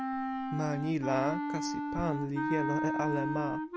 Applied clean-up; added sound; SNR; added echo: none; Wind instrument, woodwind instrument; 0 dB; none.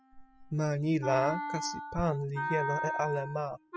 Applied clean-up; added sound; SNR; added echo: classical method spectral subtraction.